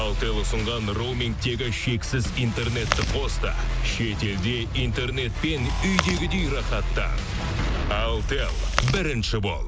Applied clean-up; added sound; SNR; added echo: none; Chewing, mastication; 8 dB; none.